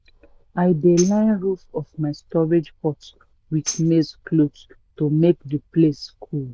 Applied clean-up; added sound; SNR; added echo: neural diffusion model UNIVERSE++.